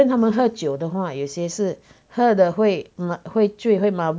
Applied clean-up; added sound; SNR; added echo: none; none; none; none.